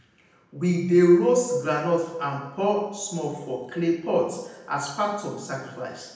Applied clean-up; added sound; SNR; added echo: none; none; none; reverberation time 0.9 s.